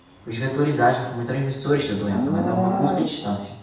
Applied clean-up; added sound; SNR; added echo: none; Livestock, farm animals, working animals; 5 dB; reverberation time 0.9 s.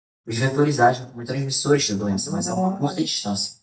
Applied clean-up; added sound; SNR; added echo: neural mask model DeepFilterNet 3.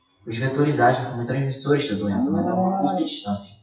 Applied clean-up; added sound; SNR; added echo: classical method WPE with log-MMSE.